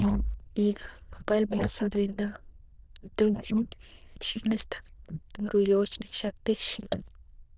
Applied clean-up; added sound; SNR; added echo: neural diffusion model UNIVERSE++.